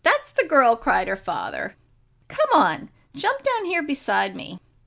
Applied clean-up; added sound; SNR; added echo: none; none; none; none.